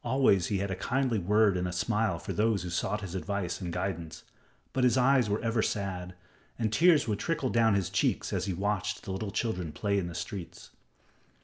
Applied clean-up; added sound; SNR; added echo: none; none; none; none.